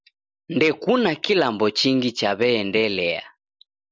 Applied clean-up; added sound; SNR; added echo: none; none; none; none.